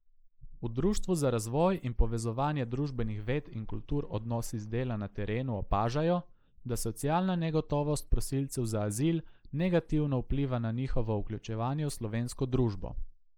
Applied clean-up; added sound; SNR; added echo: neural mask model Resemble Enhance denoiser.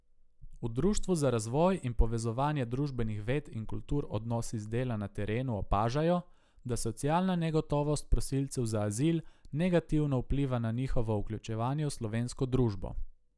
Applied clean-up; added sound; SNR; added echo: none; none; none; none.